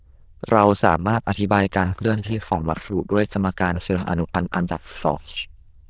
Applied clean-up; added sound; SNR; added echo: neural diffusion model UNIVERSE++.